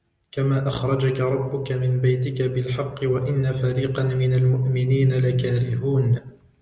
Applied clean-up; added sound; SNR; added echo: none; none; none; none.